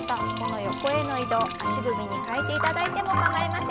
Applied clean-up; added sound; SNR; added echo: none; Liquid; 8 dB; none.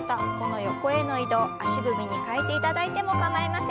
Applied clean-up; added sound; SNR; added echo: none; none; none; none.